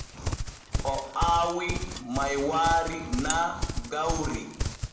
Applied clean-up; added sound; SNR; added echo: none; Livestock, farm animals, working animals; 4 dB; reverberation time 0.8 s.